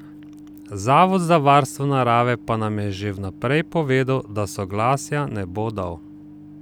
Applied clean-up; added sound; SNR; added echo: none; Microwave oven; 20 dB; none.